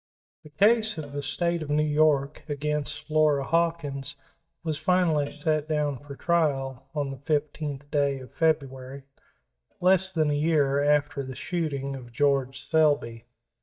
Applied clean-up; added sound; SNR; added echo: neural mask model DeepFilterNet 3.